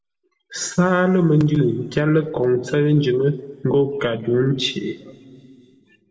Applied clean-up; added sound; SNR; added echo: none; none; none; reverberation time 1.4 s.